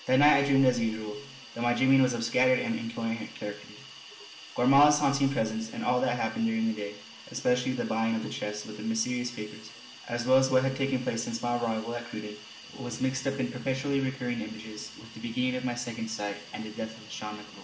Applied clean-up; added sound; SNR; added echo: none; Hiss; 19 dB; reverberation time 1.9 s.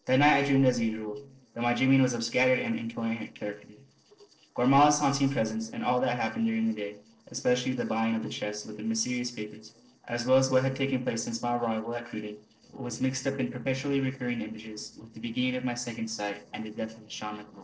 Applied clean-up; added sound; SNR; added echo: neural separator model SepFormer DNS4.